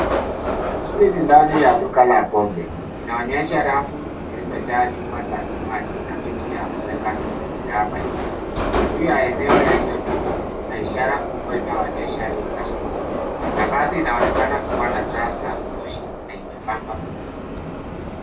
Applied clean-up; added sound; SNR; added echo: none; Subway, metro, underground; 2 dB; reverberation time 0.2 s.